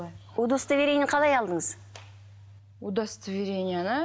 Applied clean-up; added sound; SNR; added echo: none; none; none; none.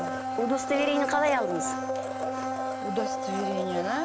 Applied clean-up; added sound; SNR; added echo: none; Domestic sounds, home sounds; 1 dB; none.